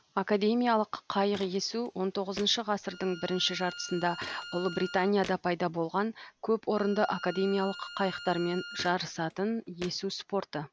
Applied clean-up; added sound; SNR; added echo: none; Walk, footsteps + Bowed string instrument; 15 dB; none.